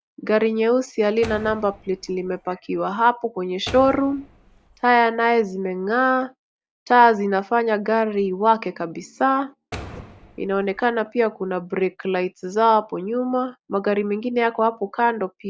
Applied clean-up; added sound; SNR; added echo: none; Door; 18 dB; none.